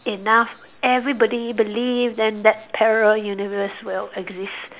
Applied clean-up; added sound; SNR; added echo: none; none; none; none.